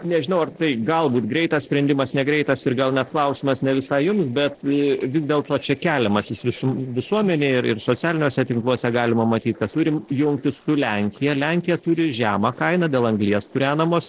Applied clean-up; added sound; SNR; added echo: neural separator model SepFormer DNS4.